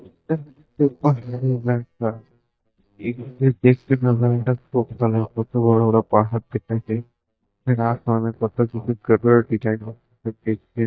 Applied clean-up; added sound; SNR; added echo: neural mask model DeepFilterNet 3.